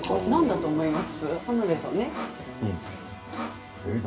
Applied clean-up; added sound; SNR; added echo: none; Sawing; 13 dB; reverberation time 2.1 s.